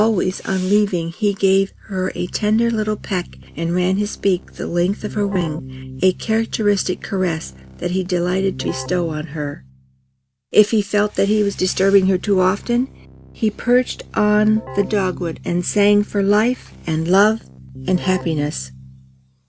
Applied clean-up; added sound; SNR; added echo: none; Keyboard (musical); 17 dB; none.